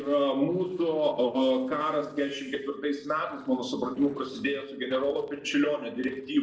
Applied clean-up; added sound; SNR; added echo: neural separator model SepFormer DNS4.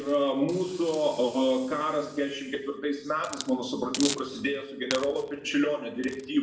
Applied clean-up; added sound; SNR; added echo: none; Hiss; 14 dB; reverberation time 0.7 s.